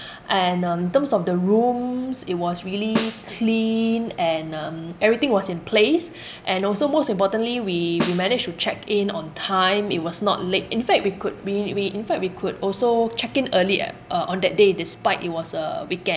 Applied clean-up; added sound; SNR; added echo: none; Snare drum; 10 dB; none.